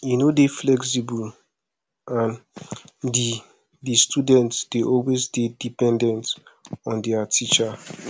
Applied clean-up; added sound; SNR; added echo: none; none; none; none.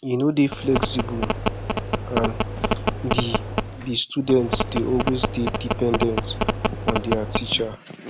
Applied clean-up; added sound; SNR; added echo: none; Telephone; 0 dB; none.